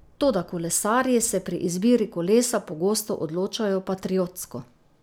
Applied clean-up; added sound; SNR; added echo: none; none; none; none.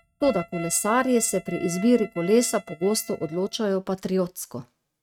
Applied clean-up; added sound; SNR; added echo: neural mask model RNNoise.